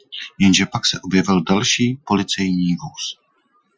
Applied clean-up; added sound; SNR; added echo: classical method Wiener filter.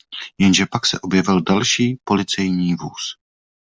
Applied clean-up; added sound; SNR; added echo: none; none; none; none.